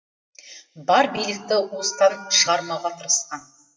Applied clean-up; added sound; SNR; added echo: classical method WPE with log-MMSE.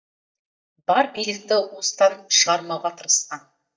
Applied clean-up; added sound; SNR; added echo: neural mask model DeepFilterNet 3.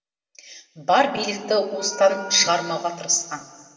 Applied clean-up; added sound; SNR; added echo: none; Wind instrument, woodwind instrument; 17 dB; reverberation time 2.3 s.